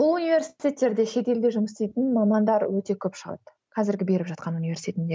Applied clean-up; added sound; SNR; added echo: none; none; none; none.